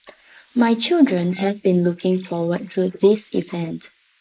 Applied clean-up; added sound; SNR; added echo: neural mask model Resemble Enhance denoiser.